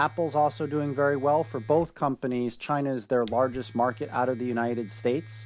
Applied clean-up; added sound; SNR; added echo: none; Domestic sounds, home sounds; 18 dB; none.